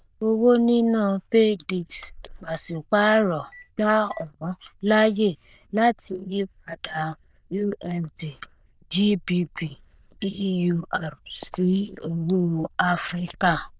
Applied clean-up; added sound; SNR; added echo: neural diffusion model UNIVERSE++.